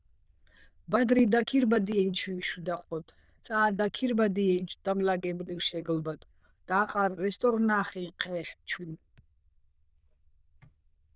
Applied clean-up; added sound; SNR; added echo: neural diffusion model UNIVERSE++.